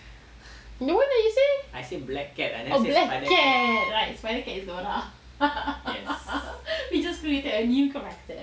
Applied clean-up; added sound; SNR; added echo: none; Wind instrument, woodwind instrument; 2 dB; none.